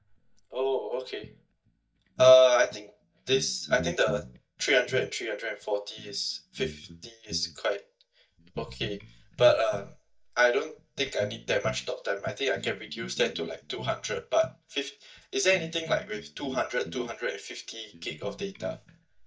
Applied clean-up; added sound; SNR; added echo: neural mask model DeepFilterNet 3.